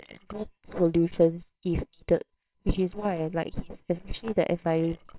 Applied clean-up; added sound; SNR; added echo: neural separator model SepFormer WHAMR!.